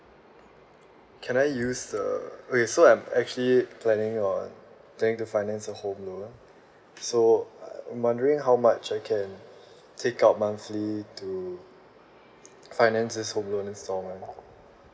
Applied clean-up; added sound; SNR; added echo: none; none; none; none.